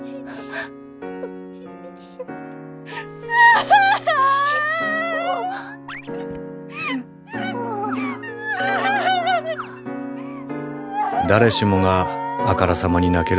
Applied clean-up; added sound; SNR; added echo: none; none; none; none.